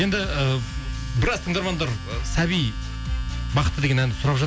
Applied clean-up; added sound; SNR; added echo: none; Domestic sounds, home sounds; 17 dB; none.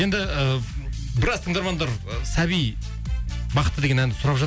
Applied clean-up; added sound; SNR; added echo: none; none; none; none.